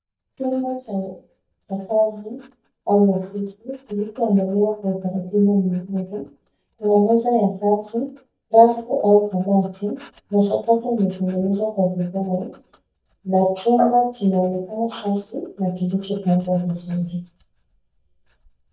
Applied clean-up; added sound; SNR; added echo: neural mask model DeepFilterNet 3.